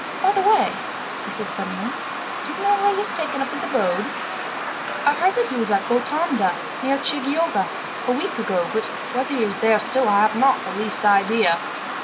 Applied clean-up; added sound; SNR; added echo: none; Cricket; 6 dB; none.